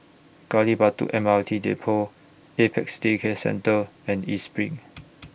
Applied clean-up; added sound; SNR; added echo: none; none; none; none.